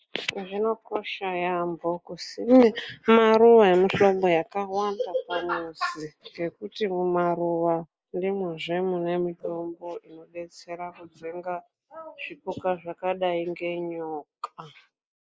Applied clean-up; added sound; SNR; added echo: neural mask model Resemble Enhance denoiser.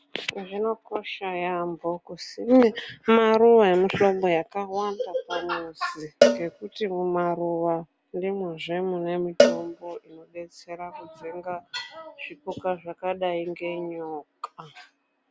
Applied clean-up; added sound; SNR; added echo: none; Cowbell; 1 dB; none.